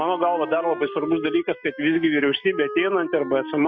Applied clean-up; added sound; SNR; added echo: classical method Wiener filter.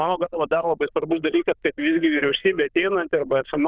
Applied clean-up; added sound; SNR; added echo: neural diffusion model UNIVERSE++.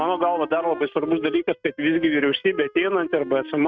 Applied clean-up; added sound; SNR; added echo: neural mask model RNNoise.